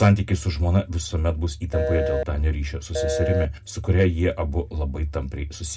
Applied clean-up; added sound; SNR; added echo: none; Telephone; 4 dB; reverberation time 0.2 s.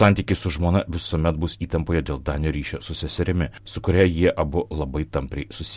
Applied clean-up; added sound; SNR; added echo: none; none; none; none.